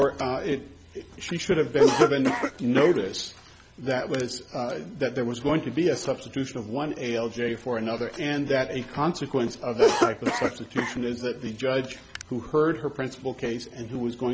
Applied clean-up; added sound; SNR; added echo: none; Cough; 1 dB; none.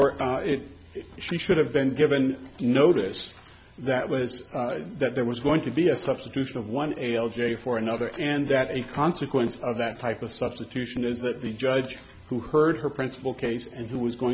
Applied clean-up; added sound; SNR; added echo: none; none; none; none.